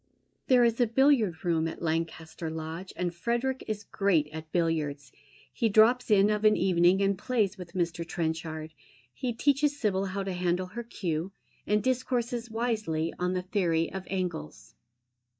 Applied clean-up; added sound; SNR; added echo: neural mask model DeepFilterNet 3.